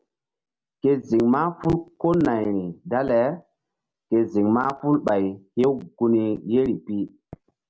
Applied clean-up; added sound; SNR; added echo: none; none; none; none.